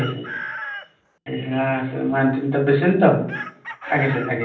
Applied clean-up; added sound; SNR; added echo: none; Chicken, rooster; 14 dB; reverberation time 0.6 s.